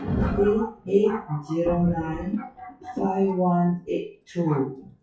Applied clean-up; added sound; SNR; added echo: classical method WPE with log-MMSE.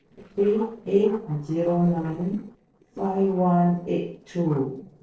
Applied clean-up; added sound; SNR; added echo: neural separator model SepFormer DNS4.